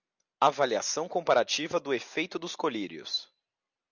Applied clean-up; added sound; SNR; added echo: none; none; none; none.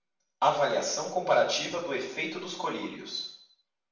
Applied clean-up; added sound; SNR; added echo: none; none; none; reverberation time 0.6 s.